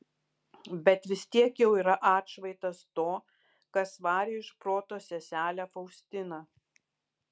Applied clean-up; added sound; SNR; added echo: none; none; none; none.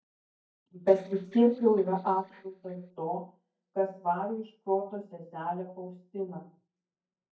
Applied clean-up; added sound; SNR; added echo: neural mask model DeepFilterNet 3.